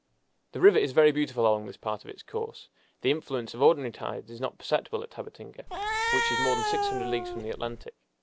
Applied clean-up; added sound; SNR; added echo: none; Cat; 1 dB; none.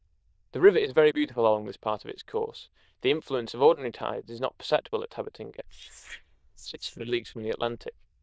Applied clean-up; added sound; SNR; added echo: neural diffusion model UNIVERSE++.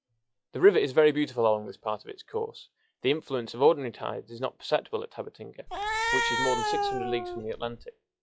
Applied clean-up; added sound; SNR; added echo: classical method log-MMSE.